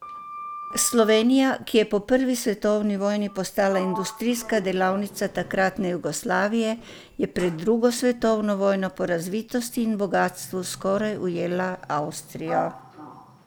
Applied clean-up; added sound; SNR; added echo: none; Sliding door; 17 dB; none.